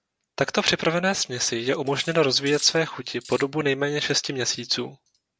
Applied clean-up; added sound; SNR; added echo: neural separator model SepFormer DNS4.